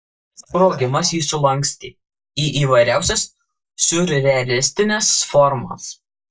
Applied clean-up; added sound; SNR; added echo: neural mask model DeepFilterNet 3.